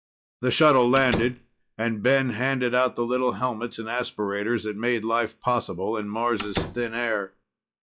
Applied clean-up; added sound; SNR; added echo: classical method log-MMSE.